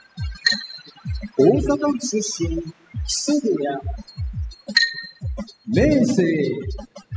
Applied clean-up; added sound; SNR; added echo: classical method spectral subtraction.